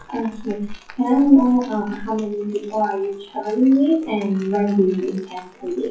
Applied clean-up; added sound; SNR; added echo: classical method WPE with log-MMSE.